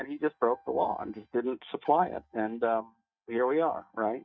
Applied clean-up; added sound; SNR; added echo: neural mask model DeepFilterNet 3.